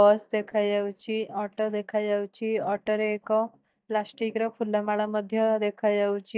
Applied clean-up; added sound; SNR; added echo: neural mask model DeepFilterNet 3.